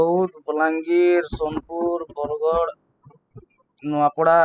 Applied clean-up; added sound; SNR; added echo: classical method spectral subtraction.